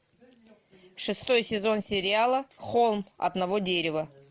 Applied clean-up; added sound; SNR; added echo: none; none; none; none.